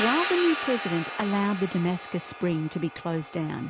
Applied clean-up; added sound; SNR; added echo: none; Hi-hat; 7 dB; none.